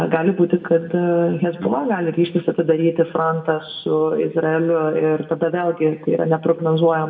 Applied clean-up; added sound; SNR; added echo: none; none; none; reverberation time 0.6 s.